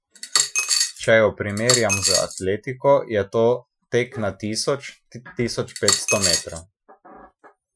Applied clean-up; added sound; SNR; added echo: classical method Wiener filter.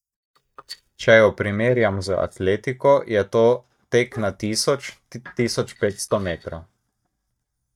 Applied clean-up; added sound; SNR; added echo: neural mask model DeepFilterNet 3.